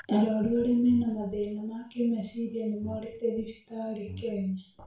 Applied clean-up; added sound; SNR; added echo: none; Breathing; 14 dB; reverberation time 0.3 s.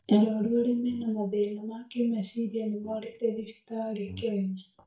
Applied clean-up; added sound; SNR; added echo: neural mask model DeepFilterNet 3.